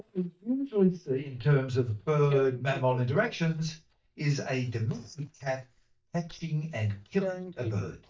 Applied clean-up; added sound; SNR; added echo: neural mask model DeepFilterNet 3.